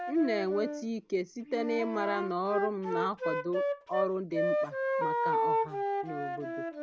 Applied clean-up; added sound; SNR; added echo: none; Wind instrument, woodwind instrument; -1 dB; none.